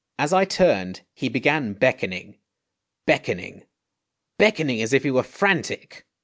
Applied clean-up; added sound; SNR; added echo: none; none; none; none.